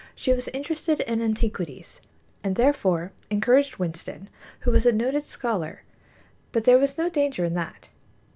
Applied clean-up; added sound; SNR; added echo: none; none; none; none.